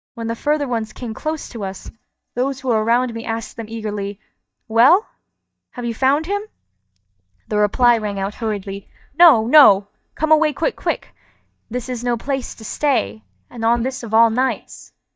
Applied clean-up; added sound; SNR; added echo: neural mask model DeepFilterNet 3.